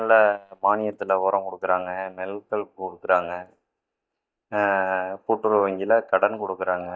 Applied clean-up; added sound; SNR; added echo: neural mask model DeepFilterNet 3.